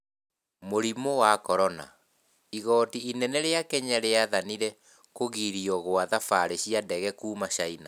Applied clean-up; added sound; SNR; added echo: none; none; none; none.